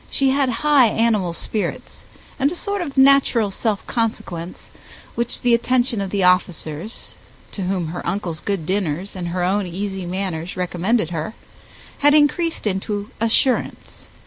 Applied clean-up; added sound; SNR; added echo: none; none; none; none.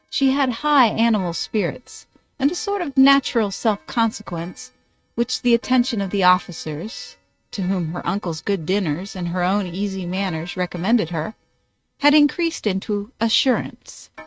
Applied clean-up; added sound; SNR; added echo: neural mask model RNNoise.